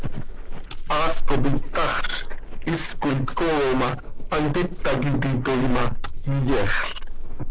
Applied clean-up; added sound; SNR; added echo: neural mask model Resemble Enhance denoiser.